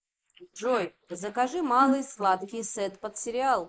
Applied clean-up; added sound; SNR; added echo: neural mask model Resemble Enhance denoiser.